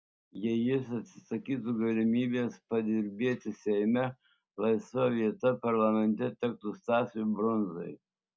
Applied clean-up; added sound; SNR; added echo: none; none; none; none.